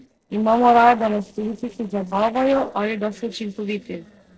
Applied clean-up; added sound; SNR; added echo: neural separator model SepFormer DNS4.